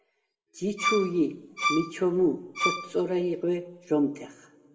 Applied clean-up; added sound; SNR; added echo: none; Bowed string instrument; 3 dB; reverberation time 1.1 s.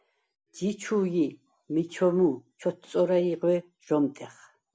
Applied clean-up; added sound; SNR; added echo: none; none; none; none.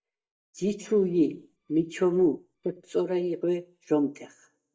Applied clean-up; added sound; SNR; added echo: neural mask model DeepFilterNet 3.